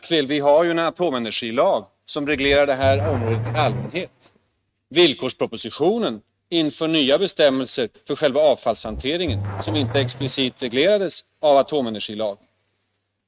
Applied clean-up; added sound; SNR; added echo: neural mask model RNNoise.